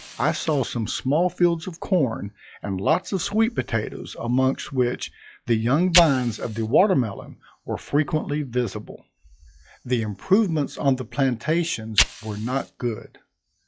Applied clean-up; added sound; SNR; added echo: classical method log-MMSE.